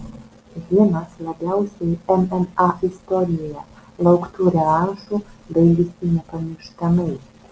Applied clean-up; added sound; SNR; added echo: none; none; none; none.